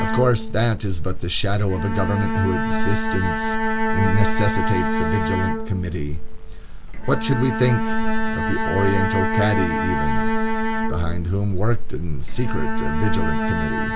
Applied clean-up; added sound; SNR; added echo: none; Bowed string instrument; 5 dB; none.